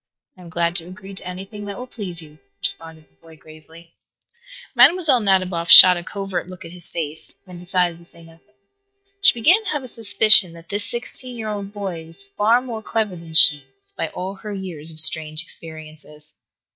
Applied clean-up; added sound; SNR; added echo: neural mask model DeepFilterNet 3.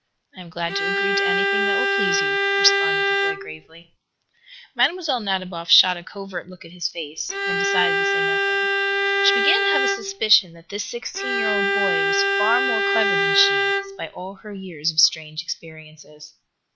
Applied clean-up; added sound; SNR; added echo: none; Bowed string instrument; -5 dB; none.